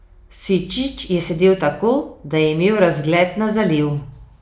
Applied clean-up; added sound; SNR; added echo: none; none; none; none.